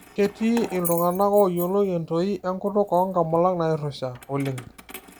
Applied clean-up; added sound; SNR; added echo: none; Keys jangling; 16 dB; none.